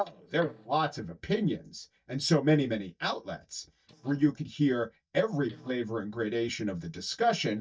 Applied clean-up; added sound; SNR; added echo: neural mask model DeepFilterNet 3.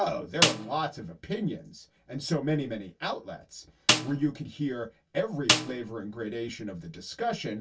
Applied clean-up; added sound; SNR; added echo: none; Snare drum; -2 dB; reverberation time 0.1 s.